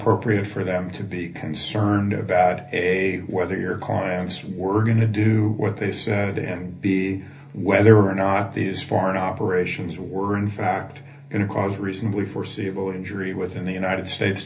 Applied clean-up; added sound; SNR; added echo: none; none; none; reverberation time 0.3 s.